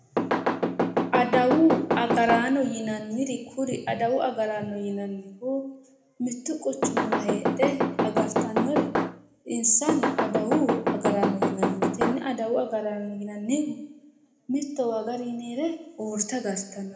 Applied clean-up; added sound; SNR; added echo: none; Knock / Wood; -2 dB; reverberation time 0.7 s.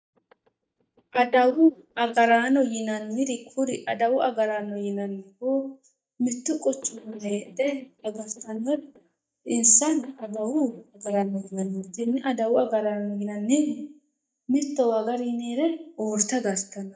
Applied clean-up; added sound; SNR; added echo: neural mask model DeepFilterNet 3.